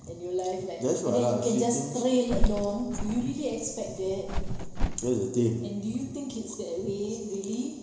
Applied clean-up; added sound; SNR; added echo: none; Bird; 0 dB; reverberation time 2.1 s.